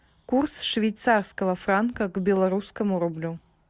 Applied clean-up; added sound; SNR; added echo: none; none; none; none.